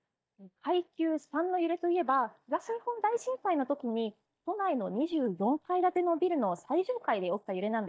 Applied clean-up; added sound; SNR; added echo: neural mask model DeepFilterNet 3.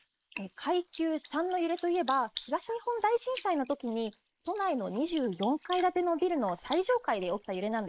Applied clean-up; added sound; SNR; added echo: neural mask model Resemble Enhance denoiser.